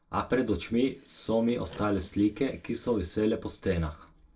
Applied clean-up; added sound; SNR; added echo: neural separator model SepFormer DNS4.